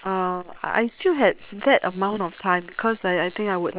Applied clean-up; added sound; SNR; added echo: neural separator model SepFormer WHAM!.